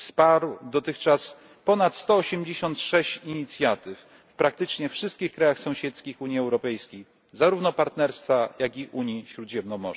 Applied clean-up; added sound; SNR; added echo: none; none; none; none.